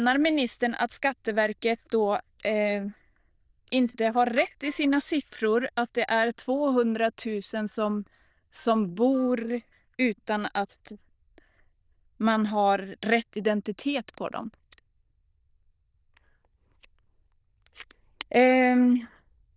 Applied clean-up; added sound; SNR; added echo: neural diffusion model UNIVERSE++.